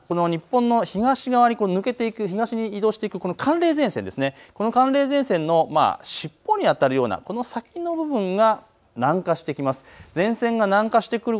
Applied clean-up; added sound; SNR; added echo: none; none; none; none.